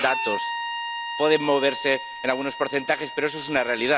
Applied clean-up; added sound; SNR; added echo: none; Bowed string instrument; 7 dB; none.